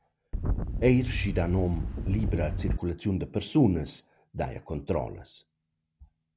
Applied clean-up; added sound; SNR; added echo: none; Wind; 0 dB; none.